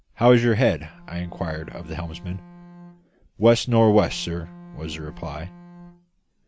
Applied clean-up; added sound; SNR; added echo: none; Bowed string instrument; 20 dB; none.